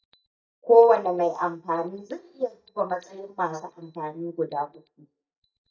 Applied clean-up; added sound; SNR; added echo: neural mask model DeepFilterNet 3.